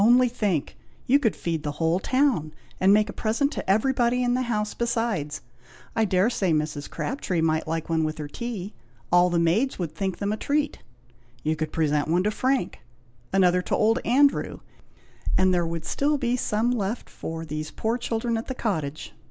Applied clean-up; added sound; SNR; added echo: none; none; none; none.